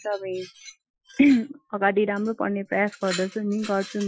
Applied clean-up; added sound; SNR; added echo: classical method Wiener filter.